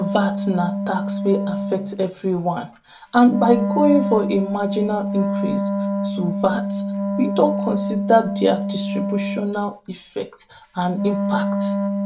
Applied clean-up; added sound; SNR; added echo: none; Wind instrument, woodwind instrument; 2 dB; reverberation time 0.2 s.